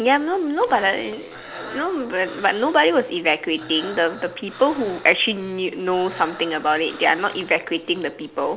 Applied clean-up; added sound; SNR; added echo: none; Breathing + Trumpet; 18 dB; none.